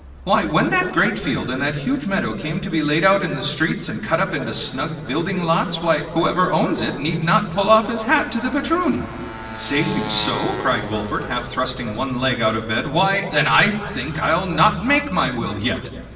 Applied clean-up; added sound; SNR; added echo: none; Motorcycle; 16 dB; reverberation time 2.3 s.